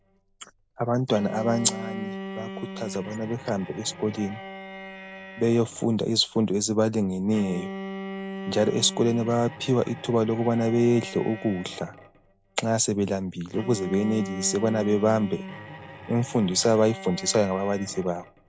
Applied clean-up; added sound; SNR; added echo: none; Bowed string instrument; 13 dB; none.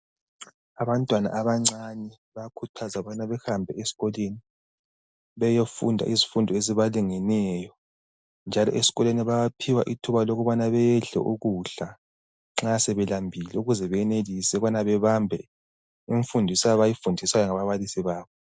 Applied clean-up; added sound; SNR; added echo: none; none; none; none.